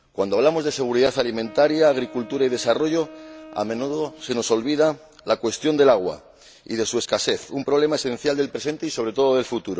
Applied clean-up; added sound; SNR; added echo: none; Wind instrument, woodwind instrument; 20 dB; none.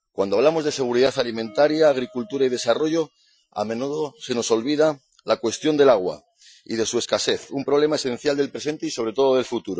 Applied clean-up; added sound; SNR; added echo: classical method Wiener filter.